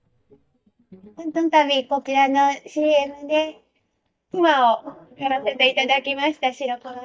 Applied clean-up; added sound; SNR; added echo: neural mask model DeepFilterNet 3.